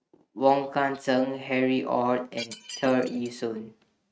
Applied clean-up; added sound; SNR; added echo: neural mask model RNNoise.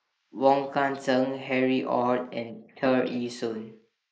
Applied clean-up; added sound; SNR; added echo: neural mask model Resemble Enhance denoiser.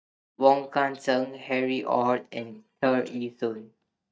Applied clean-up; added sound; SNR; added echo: neural mask model DeepFilterNet 3.